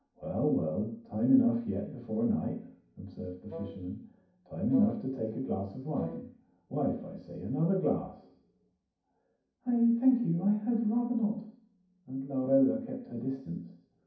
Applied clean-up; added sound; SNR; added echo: none; Wind instrument, woodwind instrument; 14 dB; reverberation time 0.6 s.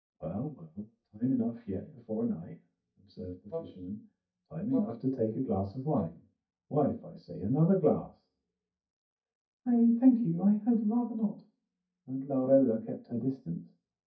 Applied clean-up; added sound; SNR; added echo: neural mask model DeepFilterNet 3.